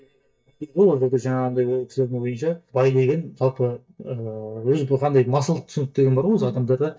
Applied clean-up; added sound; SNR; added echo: neural mask model DeepFilterNet 3.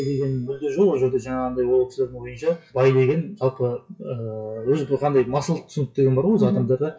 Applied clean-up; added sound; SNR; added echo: classical method WPE with log-MMSE.